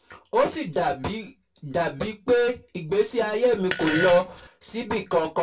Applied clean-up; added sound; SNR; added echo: none; Fart; 5 dB; reverberation time 0.2 s.